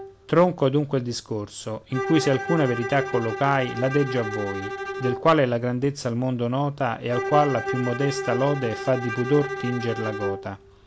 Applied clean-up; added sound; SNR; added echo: none; Bowed string instrument; 8 dB; none.